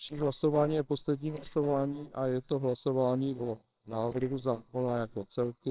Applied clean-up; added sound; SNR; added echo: neural separator model SepFormer WHAMR!.